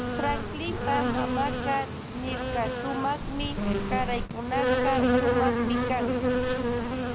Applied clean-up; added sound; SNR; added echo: none; Insect; -4 dB; none.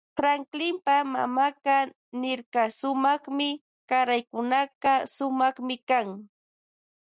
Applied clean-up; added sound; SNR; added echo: none; none; none; none.